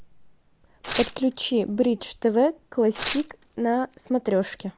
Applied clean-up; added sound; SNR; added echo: none; Tearing; 11 dB; none.